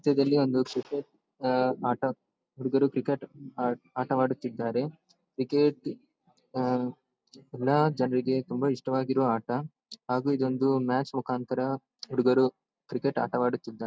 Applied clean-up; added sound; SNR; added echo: none; none; none; none.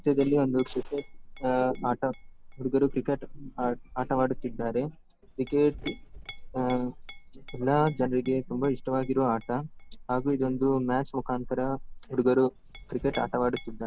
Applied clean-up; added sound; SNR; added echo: none; Chink, clink; 13 dB; none.